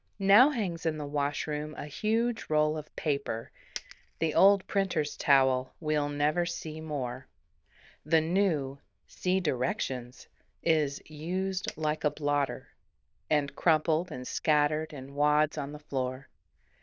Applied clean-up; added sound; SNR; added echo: neural diffusion model UNIVERSE++.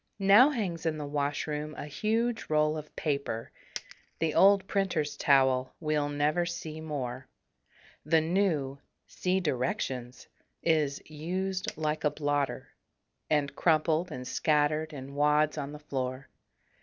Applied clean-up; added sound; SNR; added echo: none; Coin (dropping); 15 dB; none.